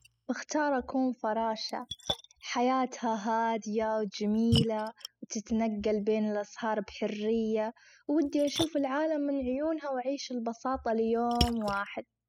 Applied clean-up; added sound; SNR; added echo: classical method spectral subtraction.